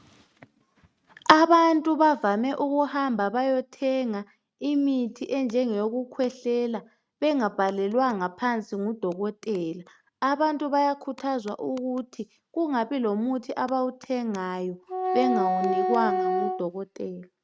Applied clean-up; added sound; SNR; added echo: neural mask model RNNoise.